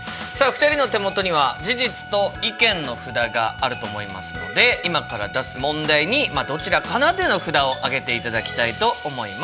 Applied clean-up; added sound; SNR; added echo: none; Bowed string instrument; 15 dB; none.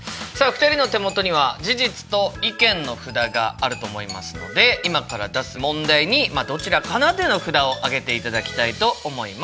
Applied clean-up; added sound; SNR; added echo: none; none; none; none.